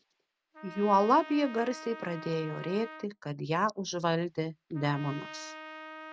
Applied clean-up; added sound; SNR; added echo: none; Trumpet; 15 dB; none.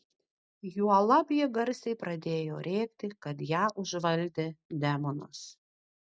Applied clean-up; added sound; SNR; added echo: none; none; none; none.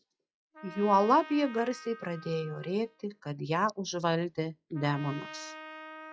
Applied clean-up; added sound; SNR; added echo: classical method log-MMSE.